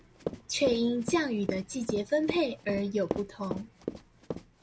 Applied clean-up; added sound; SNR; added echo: none; Run; 8 dB; none.